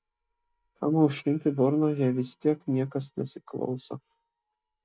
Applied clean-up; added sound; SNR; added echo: neural mask model DeepFilterNet 3.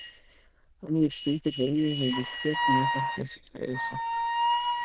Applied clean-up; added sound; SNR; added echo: neural diffusion model UNIVERSE++.